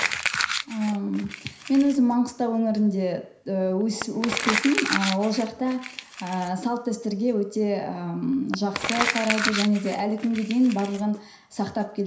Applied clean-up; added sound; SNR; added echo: none; Crumpling, crinkling; 7 dB; reverberation time 0.5 s.